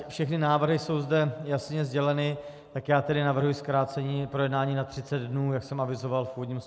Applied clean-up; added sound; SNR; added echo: none; none; none; none.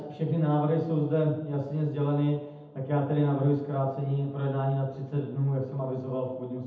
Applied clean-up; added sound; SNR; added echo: none; none; none; reverberation time 0.8 s.